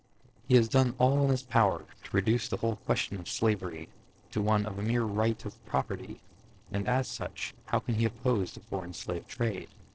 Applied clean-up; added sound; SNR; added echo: neural separator model SepFormer DNS4.